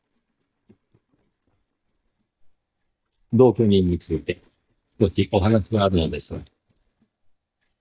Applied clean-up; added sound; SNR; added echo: neural mask model DeepFilterNet 3.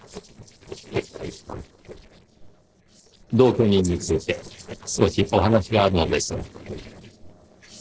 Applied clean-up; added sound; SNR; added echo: neural separator model SepFormer DNS4.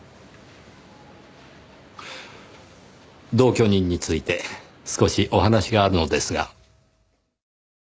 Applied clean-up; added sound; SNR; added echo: none; none; none; none.